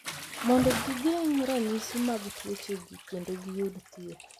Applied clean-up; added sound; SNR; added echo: none; Bathtub (filling or washing) / Splash, splatter; 9 dB; none.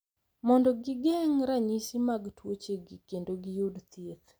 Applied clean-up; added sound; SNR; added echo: none; none; none; none.